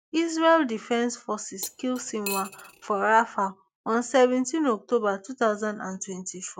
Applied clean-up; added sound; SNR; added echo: none; Cutlery, silverware; 14 dB; none.